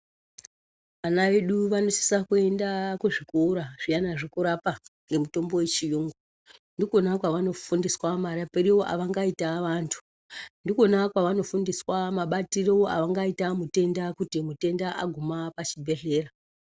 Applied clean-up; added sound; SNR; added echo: none; none; none; none.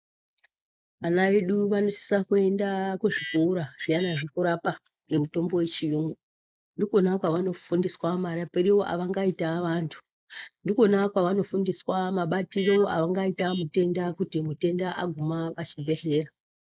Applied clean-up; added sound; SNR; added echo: neural mask model Resemble Enhance denoiser.